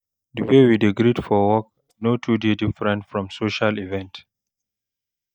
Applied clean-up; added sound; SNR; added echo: neural mask model DeepFilterNet 3.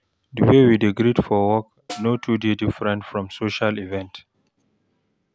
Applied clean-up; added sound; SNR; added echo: none; Snare drum; 19 dB; none.